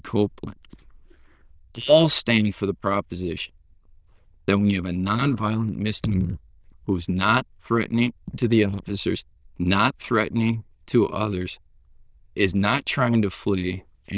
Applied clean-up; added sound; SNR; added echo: neural diffusion model UNIVERSE++.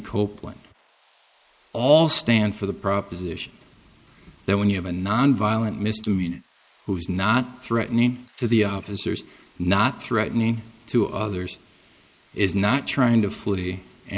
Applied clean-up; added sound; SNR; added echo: neural mask model Resemble Enhance denoiser.